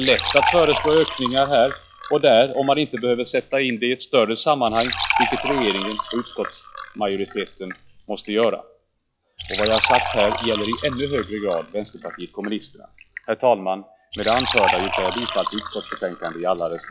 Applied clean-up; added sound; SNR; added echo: classical method log-MMSE.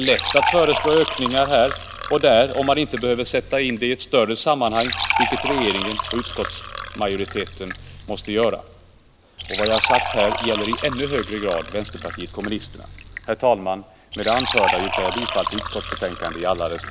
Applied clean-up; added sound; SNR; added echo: none; Fill (with liquid) / Trickle, dribble; 5 dB; none.